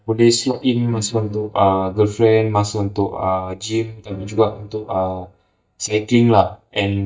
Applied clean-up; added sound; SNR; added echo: neural mask model DeepFilterNet 3.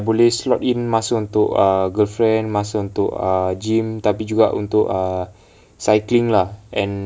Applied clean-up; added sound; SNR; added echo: none; none; none; none.